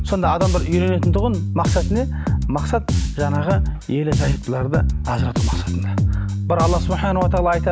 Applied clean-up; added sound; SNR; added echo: none; Bass guitar; -2 dB; none.